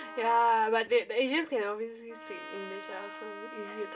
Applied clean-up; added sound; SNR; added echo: none; Trumpet; 15 dB; reverberation time 0.2 s.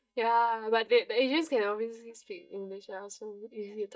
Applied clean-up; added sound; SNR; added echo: neural mask model DeepFilterNet 3.